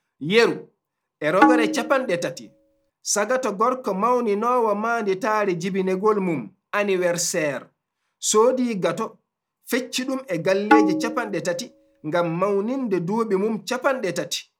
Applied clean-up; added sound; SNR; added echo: none; Tabla; 0 dB; none.